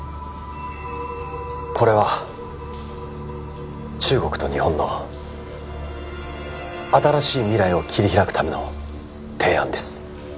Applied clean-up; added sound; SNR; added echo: none; none; none; none.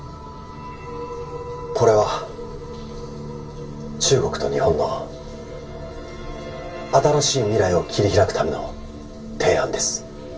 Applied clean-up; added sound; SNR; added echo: none; none; none; reverberation time 0.1 s.